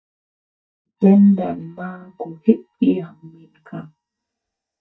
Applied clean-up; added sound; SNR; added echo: neural mask model DeepFilterNet 3.